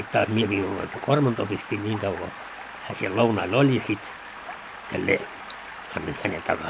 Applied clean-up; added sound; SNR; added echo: none; Stream; 13 dB; none.